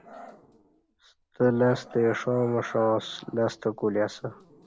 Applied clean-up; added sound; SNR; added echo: none; Growling; 20 dB; none.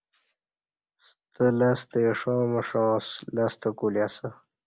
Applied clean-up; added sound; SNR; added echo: none; none; none; none.